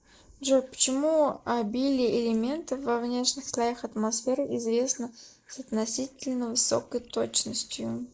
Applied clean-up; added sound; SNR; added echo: neural mask model Resemble Enhance denoiser.